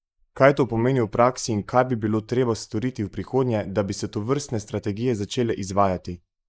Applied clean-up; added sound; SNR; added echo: neural mask model Resemble Enhance denoiser.